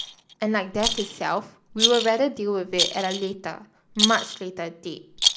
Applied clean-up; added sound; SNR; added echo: none; Rattle; 2 dB; none.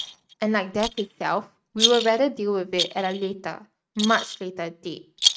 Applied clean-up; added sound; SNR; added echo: neural mask model RNNoise.